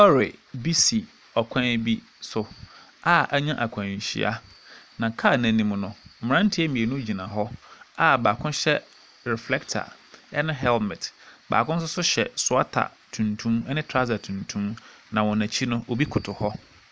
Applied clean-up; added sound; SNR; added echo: none; none; none; none.